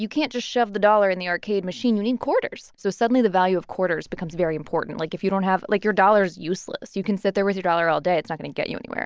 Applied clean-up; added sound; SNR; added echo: none; none; none; none.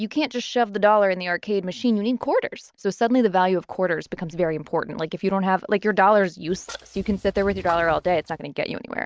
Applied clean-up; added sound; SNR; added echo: neural mask model RNNoise.